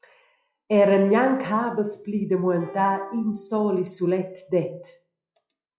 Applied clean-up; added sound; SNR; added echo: classical method log-MMSE.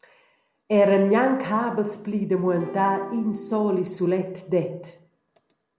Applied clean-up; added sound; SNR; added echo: none; Acoustic guitar / Strum; 14 dB; none.